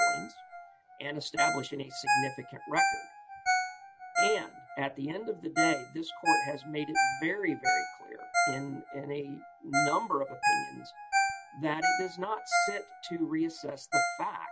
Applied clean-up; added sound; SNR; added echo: none; Ringtone; -4 dB; none.